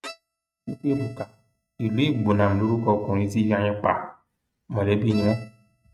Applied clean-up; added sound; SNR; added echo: neural mask model RNNoise.